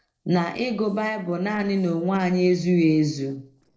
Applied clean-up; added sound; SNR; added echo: neural separator model SepFormer DNS4.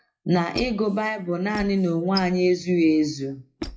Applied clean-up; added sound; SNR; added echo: classical method WPE with log-MMSE.